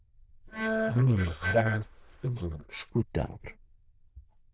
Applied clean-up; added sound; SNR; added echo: neural diffusion model UNIVERSE++.